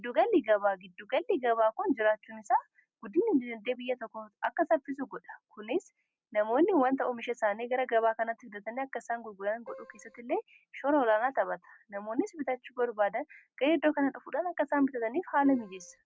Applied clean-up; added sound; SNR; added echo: none; Keyboard (musical); 18 dB; none.